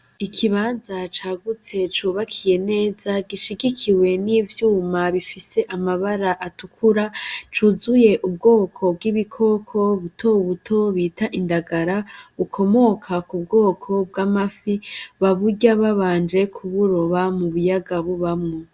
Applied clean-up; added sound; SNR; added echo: none; none; none; none.